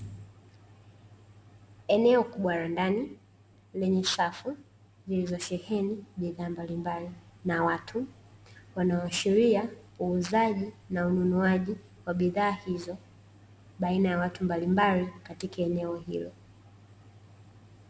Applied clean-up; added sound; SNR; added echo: none; none; none; none.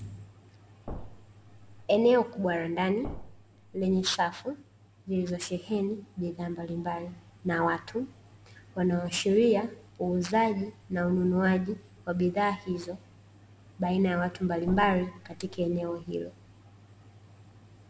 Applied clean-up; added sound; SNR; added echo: none; Thump, thud; 13 dB; none.